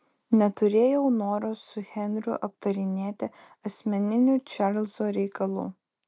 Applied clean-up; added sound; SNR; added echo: none; none; none; none.